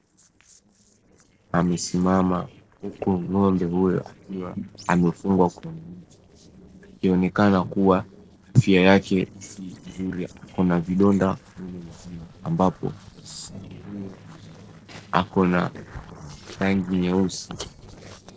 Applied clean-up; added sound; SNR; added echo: neural separator model SepFormer DNS4.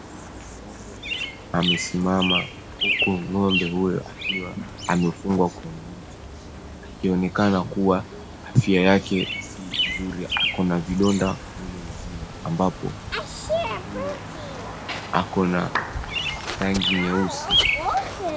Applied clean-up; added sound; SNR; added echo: none; Clapping + Bird vocalization, bird call, bird song; 4 dB; none.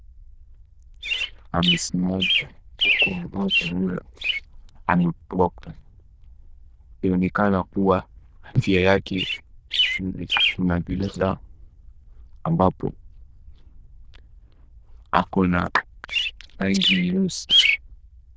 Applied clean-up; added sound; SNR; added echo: neural diffusion model UNIVERSE++.